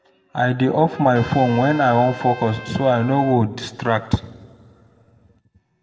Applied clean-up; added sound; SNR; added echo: none; Trumpet; 18 dB; reverberation time 0.9 s.